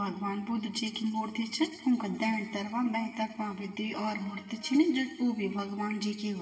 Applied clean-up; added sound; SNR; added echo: none; none; none; reverberation time 2.8 s.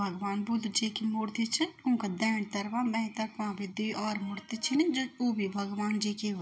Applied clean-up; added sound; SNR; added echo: none; none; none; none.